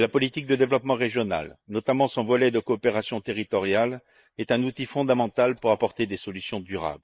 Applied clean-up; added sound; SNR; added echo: neural mask model Resemble Enhance denoiser.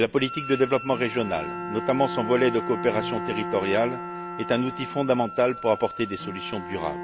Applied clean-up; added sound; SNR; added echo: none; Wind instrument, woodwind instrument + Bowed string instrument; 8 dB; none.